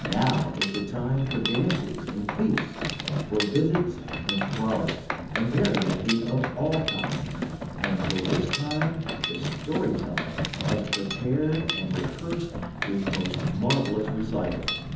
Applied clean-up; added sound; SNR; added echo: none; Mechanisms; 2 dB; reverberation time 1.3 s.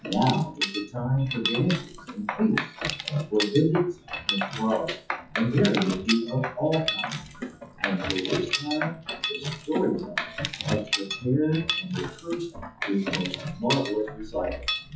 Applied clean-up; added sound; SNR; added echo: classical method WPE with log-MMSE.